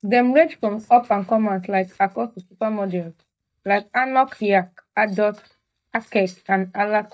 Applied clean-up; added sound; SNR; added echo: neural mask model DeepFilterNet 3.